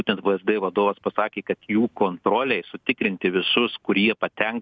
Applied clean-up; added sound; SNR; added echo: none; none; none; none.